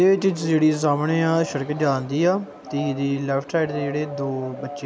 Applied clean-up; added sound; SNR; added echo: none; none; none; none.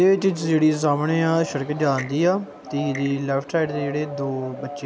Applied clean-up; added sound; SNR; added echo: none; Clock; 20 dB; none.